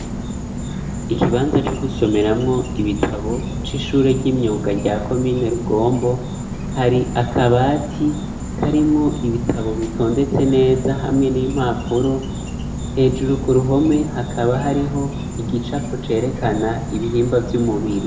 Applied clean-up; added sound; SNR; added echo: none; Insect; 6 dB; reverberation time 0.9 s.